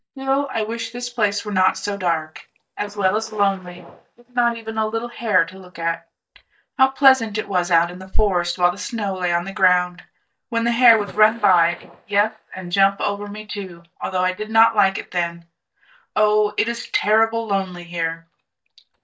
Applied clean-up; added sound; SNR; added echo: neural mask model DeepFilterNet 3.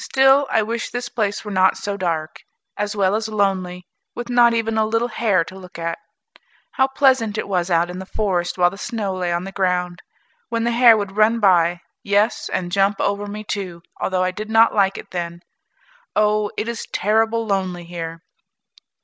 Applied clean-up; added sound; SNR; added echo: none; none; none; none.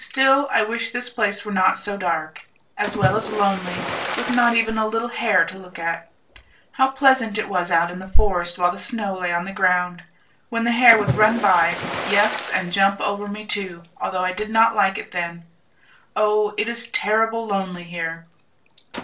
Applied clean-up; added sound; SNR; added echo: none; Splash, splatter; 12 dB; reverberation time 0.2 s.